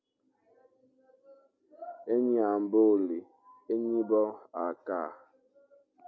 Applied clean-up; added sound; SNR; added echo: none; none; none; none.